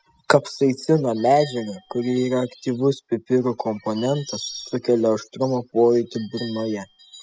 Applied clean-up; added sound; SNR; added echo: classical method spectral subtraction.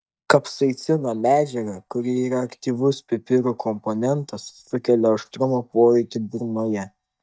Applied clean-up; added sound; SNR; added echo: neural mask model DeepFilterNet 3.